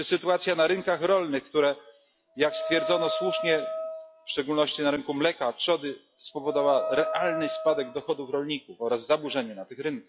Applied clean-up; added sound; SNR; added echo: classical method log-MMSE.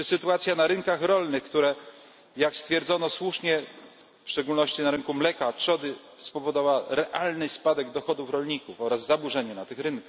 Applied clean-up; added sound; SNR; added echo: none; none; none; none.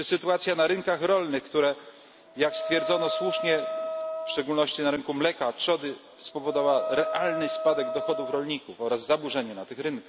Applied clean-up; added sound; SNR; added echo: none; Wind instrument, woodwind instrument; 6 dB; none.